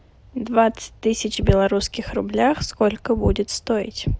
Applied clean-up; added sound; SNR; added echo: none; none; none; none.